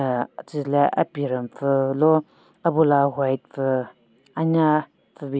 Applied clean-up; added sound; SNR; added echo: none; none; none; none.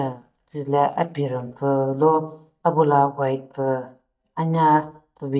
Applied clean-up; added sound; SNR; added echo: neural mask model DeepFilterNet 3.